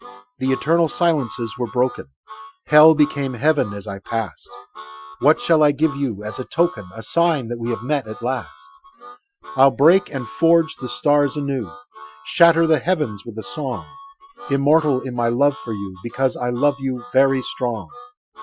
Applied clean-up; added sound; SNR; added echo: classical method Wiener filter.